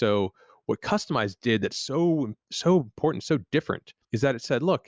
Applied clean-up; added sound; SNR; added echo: none; none; none; none.